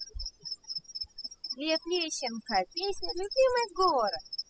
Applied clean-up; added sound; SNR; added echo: classical method spectral subtraction.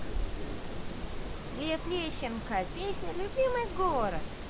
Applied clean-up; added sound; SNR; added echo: none; Insect; -1 dB; none.